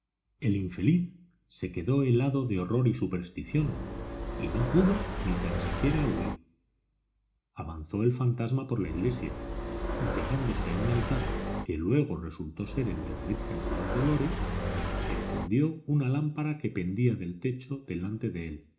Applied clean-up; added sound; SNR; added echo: none; Motorcycle; 2 dB; reverberation time 0.4 s.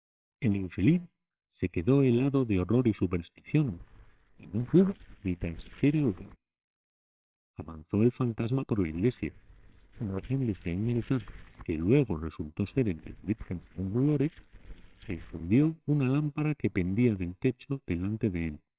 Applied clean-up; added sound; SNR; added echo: neural separator model SepFormer WHAMR!.